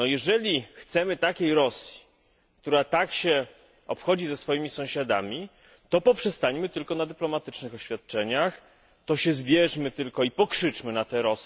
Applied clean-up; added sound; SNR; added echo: none; none; none; none.